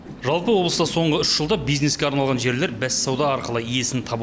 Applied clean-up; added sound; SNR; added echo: none; Train; 17 dB; none.